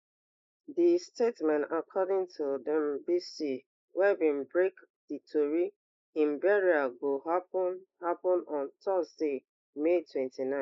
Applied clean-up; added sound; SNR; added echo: neural mask model Resemble Enhance denoiser.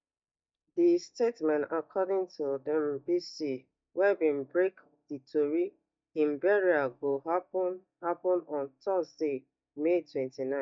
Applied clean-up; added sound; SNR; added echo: neural mask model DeepFilterNet 3.